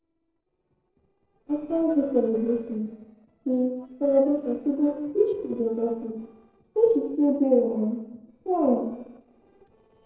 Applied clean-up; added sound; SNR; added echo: neural separator model SepFormer DNS4.